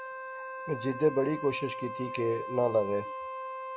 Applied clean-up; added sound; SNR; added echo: none; Wind instrument, woodwind instrument; 7 dB; none.